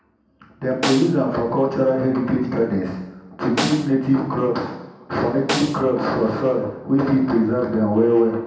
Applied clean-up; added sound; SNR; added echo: none; Snare drum; 11 dB; reverberation time 0.9 s.